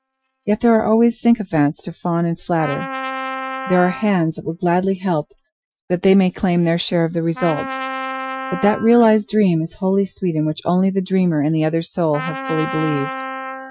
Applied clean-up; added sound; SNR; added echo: classical method Wiener filter.